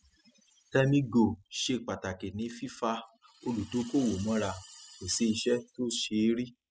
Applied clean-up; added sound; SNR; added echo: classical method spectral subtraction.